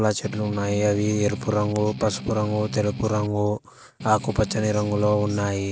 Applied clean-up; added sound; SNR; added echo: none; Strum; 11 dB; none.